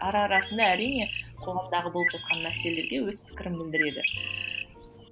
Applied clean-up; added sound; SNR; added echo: none; Bird; 3 dB; none.